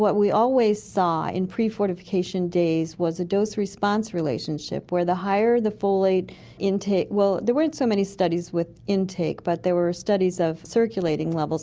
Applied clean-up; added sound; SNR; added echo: none; none; none; none.